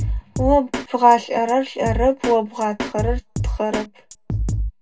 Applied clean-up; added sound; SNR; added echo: none; Drum kit; 5 dB; reverberation time 0.2 s.